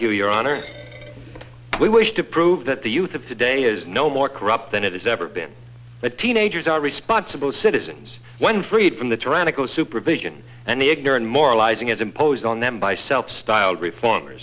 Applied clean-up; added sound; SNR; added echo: none; Thump, thud; 13 dB; none.